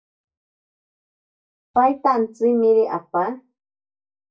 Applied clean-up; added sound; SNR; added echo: neural mask model DeepFilterNet 3.